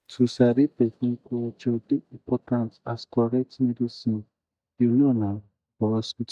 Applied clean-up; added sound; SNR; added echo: neural mask model DeepFilterNet 3.